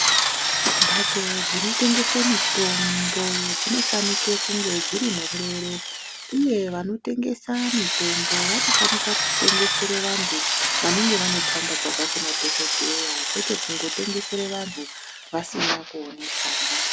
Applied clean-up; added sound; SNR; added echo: none; Drill; -4 dB; none.